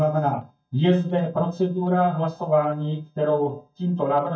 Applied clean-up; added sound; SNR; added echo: neural mask model DeepFilterNet 3.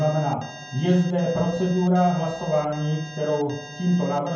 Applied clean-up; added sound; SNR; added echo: none; Alarm; 18 dB; reverberation time 0.9 s.